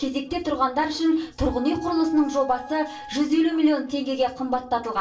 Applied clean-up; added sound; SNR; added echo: none; Wind instrument, woodwind instrument; 19 dB; reverberation time 0.3 s.